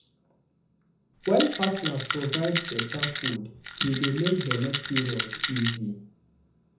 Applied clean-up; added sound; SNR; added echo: none; Rattle; 3 dB; reverberation time 0.5 s.